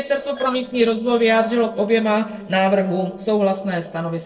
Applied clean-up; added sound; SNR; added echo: neural separator model SepFormer DNS4.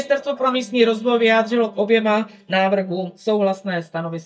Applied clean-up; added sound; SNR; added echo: neural mask model DeepFilterNet 3.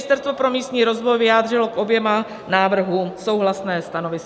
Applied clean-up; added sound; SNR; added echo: none; none; none; none.